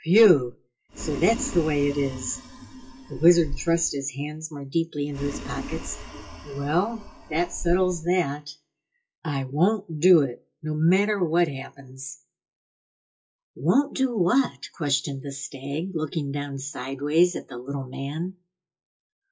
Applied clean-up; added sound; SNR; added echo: classical method WPE with log-MMSE.